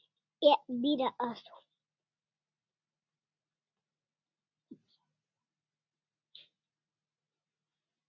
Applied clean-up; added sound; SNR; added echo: none; none; none; none.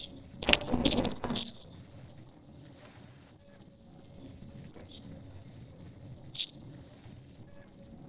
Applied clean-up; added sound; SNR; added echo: neural separator model SepFormer DNS4.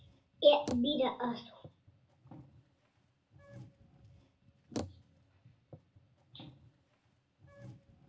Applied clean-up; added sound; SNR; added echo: none; Bicycle; 13 dB; reverberation time 0.3 s.